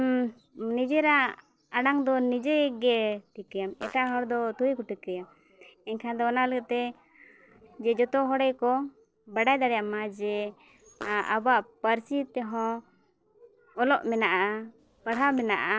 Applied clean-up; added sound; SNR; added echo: neural separator model SepFormer DNS4.